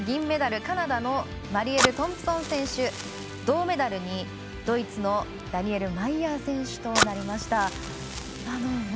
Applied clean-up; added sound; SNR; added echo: none; Fire; 7 dB; none.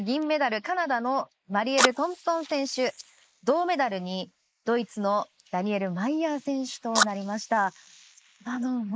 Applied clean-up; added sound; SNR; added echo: neural mask model Resemble Enhance denoiser.